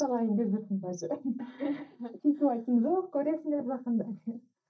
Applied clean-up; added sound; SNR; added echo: neural mask model DeepFilterNet 3.